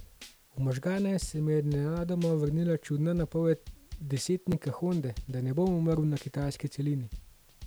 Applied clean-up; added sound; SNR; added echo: none; Drum / Drum kit; 17 dB; none.